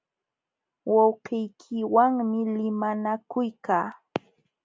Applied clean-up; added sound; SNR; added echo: none; none; none; none.